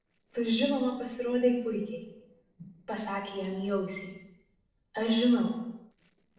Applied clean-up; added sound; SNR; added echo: neural separator model SepFormer DNS4.